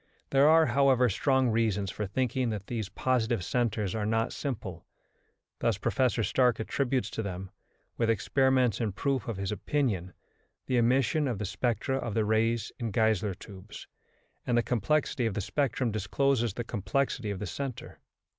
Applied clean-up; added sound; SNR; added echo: none; none; none; none.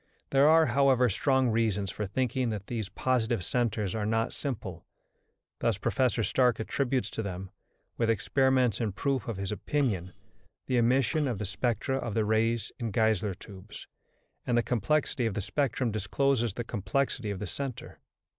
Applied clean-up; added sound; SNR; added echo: neural separator model SepFormer DNS4.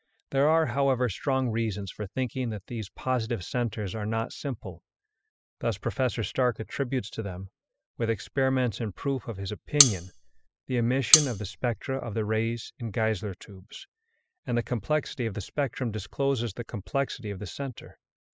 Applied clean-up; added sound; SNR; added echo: classical method spectral subtraction.